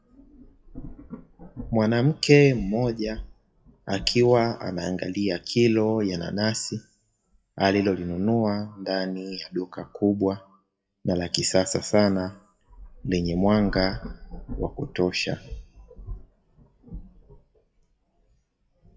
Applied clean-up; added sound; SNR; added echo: classical method WPE with log-MMSE.